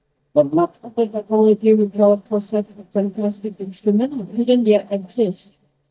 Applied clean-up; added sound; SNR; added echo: neural mask model DeepFilterNet 3.